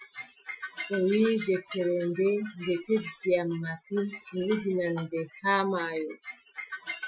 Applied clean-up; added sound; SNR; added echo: classical method Wiener filter.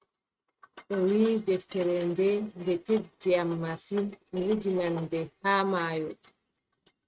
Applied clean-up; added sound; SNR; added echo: neural mask model RNNoise.